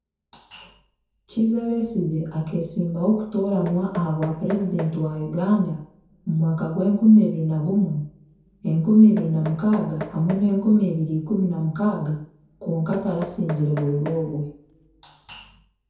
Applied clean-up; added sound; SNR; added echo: none; Knock; 17 dB; reverberation time 0.6 s.